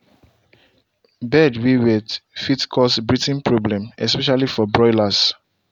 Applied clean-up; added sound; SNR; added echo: none; none; none; none.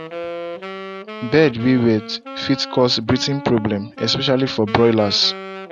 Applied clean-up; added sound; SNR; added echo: none; Wind instrument, woodwind instrument; 13 dB; none.